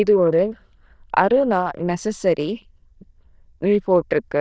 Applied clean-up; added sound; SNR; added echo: neural diffusion model UNIVERSE++.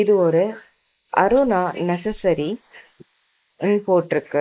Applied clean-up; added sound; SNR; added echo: neural mask model Resemble Enhance denoiser.